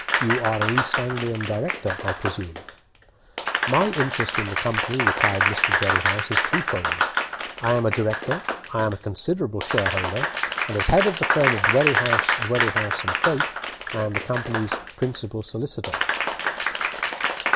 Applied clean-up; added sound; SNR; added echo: none; Applause; -1 dB; none.